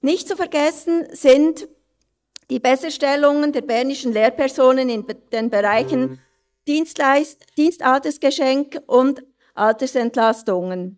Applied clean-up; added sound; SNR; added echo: neural mask model DeepFilterNet 3.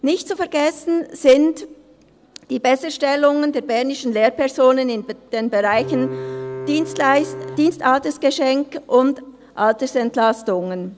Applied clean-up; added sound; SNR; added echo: none; Bowed string instrument; 11 dB; none.